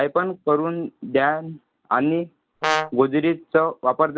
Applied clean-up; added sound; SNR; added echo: none; Brass instrument; 2 dB; none.